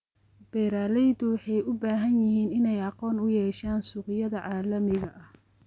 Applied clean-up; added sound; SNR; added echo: none; none; none; none.